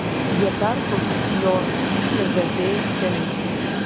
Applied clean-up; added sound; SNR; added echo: none; Train; -3 dB; none.